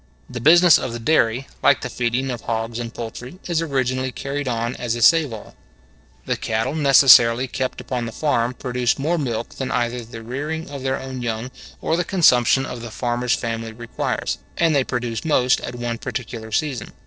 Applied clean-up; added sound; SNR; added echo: neural separator model SepFormer DNS4.